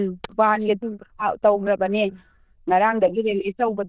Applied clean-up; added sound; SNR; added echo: neural diffusion model UNIVERSE++.